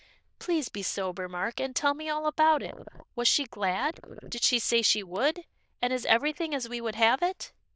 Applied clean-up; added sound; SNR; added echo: neural diffusion model UNIVERSE++.